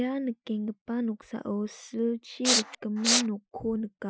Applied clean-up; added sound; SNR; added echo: classical method Wiener filter.